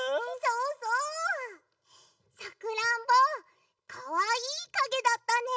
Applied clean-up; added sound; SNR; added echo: none; none; none; none.